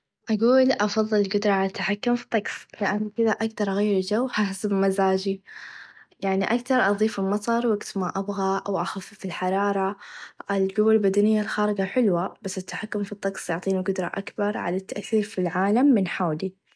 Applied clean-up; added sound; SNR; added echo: none; none; none; none.